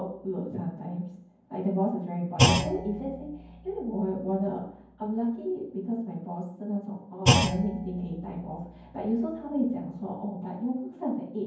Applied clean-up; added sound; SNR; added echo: none; Thump, thud; 1 dB; reverberation time 0.9 s.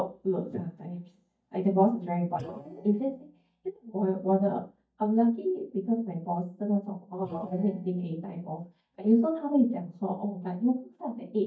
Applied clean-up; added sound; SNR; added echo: neural mask model DeepFilterNet 3.